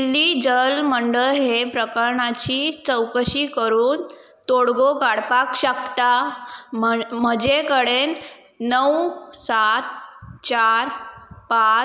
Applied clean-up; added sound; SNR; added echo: none; none; none; none.